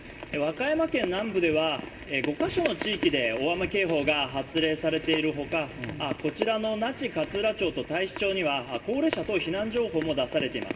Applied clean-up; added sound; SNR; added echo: none; none; none; reverberation time 1.9 s.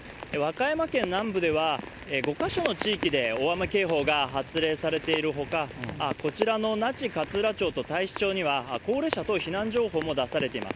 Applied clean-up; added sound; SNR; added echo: none; none; none; none.